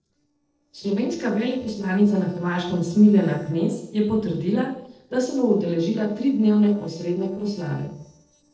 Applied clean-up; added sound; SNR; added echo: neural separator model SepFormer DNS4.